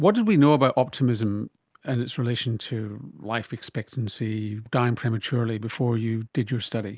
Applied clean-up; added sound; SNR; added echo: none; none; none; none.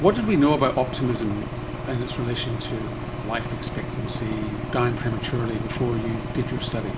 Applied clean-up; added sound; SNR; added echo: none; Engine / Aircraft; 5 dB; reverberation time 1.4 s.